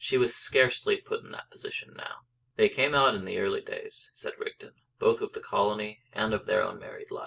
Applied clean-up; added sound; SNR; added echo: none; none; none; none.